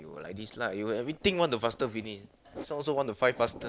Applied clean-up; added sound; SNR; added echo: none; none; none; none.